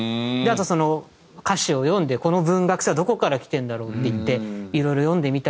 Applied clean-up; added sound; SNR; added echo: none; none; none; none.